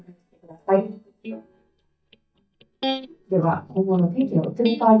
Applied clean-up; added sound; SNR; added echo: neural mask model DeepFilterNet 3.